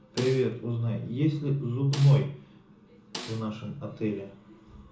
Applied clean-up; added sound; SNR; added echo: none; Snare drum; 16 dB; reverberation time 0.6 s.